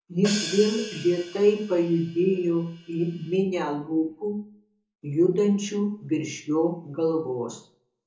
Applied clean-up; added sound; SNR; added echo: none; Hi-hat; 13 dB; reverberation time 0.6 s.